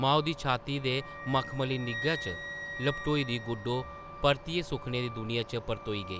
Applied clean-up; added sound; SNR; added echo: none; Wind instrument, woodwind instrument + Truck; 11 dB; none.